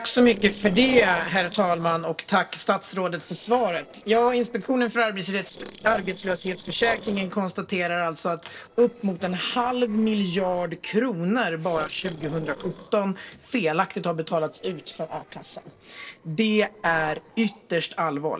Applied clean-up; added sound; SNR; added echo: neural separator model SepFormer DNS4.